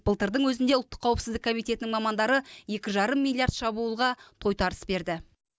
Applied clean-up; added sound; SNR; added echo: none; none; none; none.